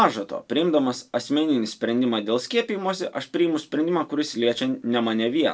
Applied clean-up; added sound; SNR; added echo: none; none; none; none.